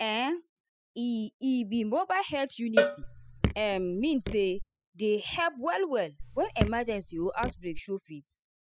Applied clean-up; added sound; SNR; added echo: classical method spectral subtraction.